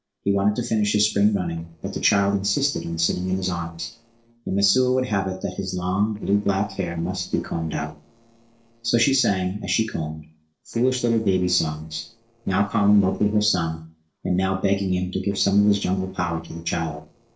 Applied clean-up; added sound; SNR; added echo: neural separator model SepFormer DNS4.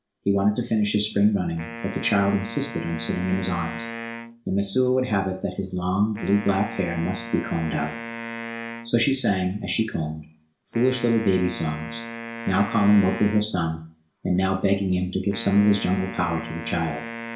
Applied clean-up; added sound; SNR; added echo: none; Wind instrument, woodwind instrument; 13 dB; reverberation time 0.4 s.